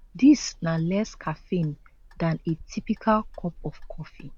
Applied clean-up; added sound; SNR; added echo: none; Clock; 19 dB; none.